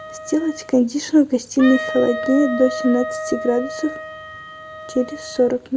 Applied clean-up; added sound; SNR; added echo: none; Wind instrument, woodwind instrument; 10 dB; none.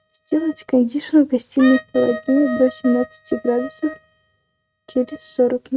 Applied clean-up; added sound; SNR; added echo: neural mask model RNNoise.